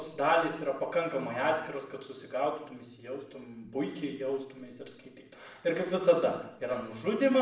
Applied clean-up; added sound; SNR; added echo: none; none; none; reverberation time 0.7 s.